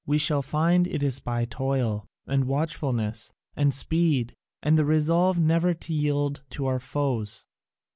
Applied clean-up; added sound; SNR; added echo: none; none; none; none.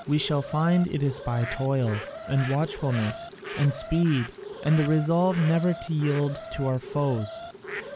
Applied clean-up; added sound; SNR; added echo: none; Alarm + Bird; 12 dB; none.